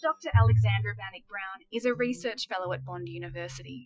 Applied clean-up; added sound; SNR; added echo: classical method Wiener filter.